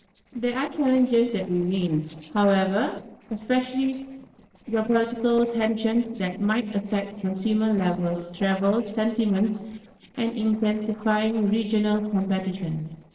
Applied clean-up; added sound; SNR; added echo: neural separator model SepFormer DNS4.